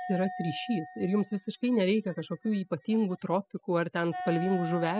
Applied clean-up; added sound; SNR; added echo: classical method spectral subtraction.